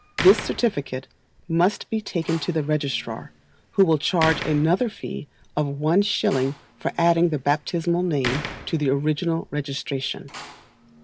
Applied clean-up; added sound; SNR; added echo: none; Slam; 14 dB; none.